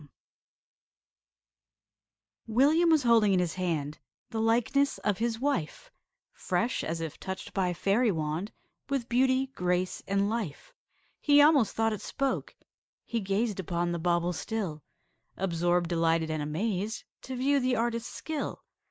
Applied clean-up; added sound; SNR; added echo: neural mask model Resemble Enhance denoiser.